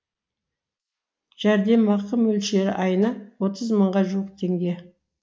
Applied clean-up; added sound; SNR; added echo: neural mask model Resemble Enhance denoiser.